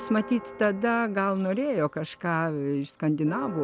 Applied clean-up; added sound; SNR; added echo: none; Church bell; 17 dB; none.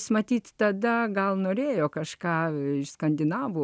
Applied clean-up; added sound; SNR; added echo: none; none; none; none.